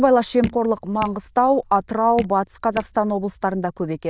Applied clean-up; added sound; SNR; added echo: neural diffusion model UNIVERSE++.